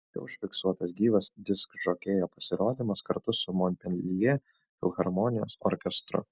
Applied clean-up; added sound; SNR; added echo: none; none; none; none.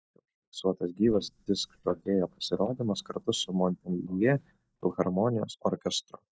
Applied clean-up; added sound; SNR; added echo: neural mask model DeepFilterNet 3.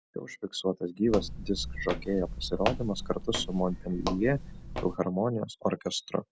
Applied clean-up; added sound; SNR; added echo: none; Walk, footsteps; 5 dB; none.